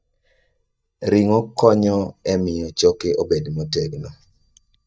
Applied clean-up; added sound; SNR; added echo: neural mask model DeepFilterNet 3.